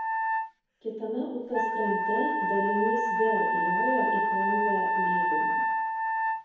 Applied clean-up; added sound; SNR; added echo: none; Wind instrument, woodwind instrument; -5 dB; reverberation time 2.0 s.